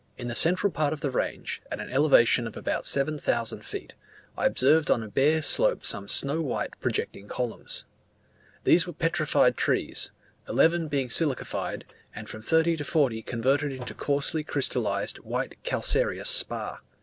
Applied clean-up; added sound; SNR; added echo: none; none; none; none.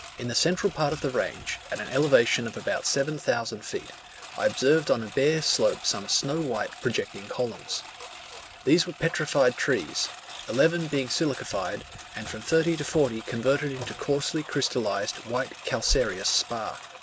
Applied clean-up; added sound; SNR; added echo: none; Engine; 16 dB; none.